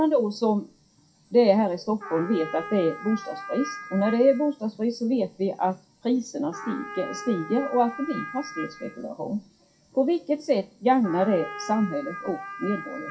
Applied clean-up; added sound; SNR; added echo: classical method WPE with log-MMSE.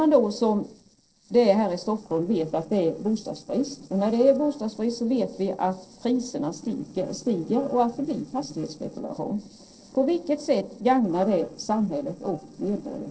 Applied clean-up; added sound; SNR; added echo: neural separator model SepFormer DNS4.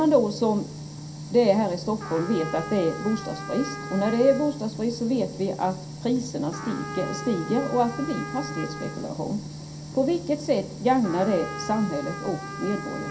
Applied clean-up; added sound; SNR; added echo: none; Trumpet; 14 dB; reverberation time 0.3 s.